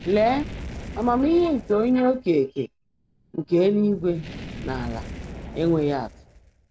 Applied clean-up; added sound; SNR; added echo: none; Fire; 14 dB; none.